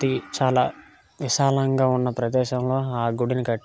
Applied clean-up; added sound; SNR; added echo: none; none; none; none.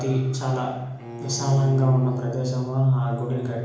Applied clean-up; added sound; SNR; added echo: none; Bowed string instrument; 15 dB; reverberation time 1.0 s.